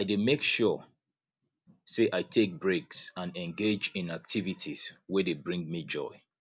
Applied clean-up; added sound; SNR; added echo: none; none; none; none.